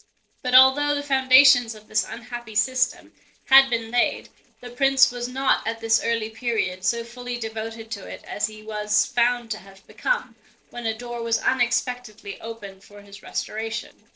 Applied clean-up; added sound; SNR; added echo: neural separator model SepFormer DNS4.